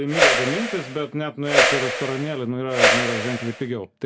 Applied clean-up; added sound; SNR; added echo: none; Whoosh, swoosh, swish; -4 dB; none.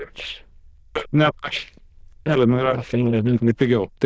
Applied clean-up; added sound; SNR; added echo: neural diffusion model UNIVERSE++.